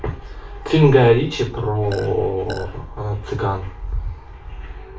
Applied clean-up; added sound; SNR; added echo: none; Burping, eructation; 15 dB; reverberation time 0.3 s.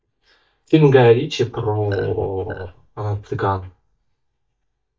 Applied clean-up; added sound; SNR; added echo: neural mask model DeepFilterNet 3.